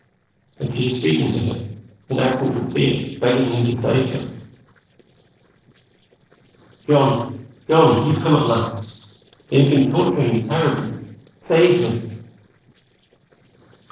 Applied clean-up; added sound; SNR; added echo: neural separator model SepFormer DNS4.